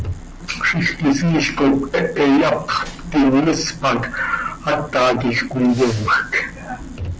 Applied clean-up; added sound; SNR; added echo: none; Truck; 19 dB; none.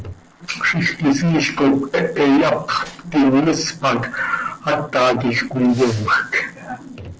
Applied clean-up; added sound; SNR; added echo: neural separator model SepFormer DNS4.